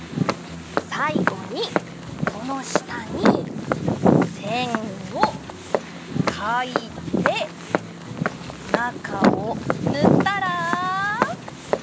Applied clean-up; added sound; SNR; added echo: none; Walk, footsteps; -5 dB; none.